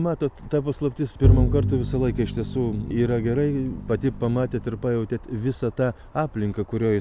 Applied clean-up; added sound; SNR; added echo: none; Bowed string instrument; 1 dB; none.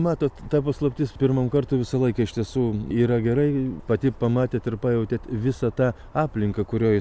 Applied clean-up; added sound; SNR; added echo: none; none; none; none.